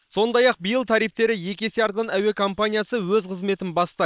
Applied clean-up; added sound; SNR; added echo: neural separator model SepFormer WHAM!.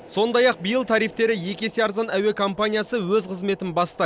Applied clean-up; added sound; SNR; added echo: none; none; none; none.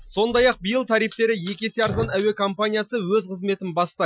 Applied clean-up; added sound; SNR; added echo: classical method Wiener filter.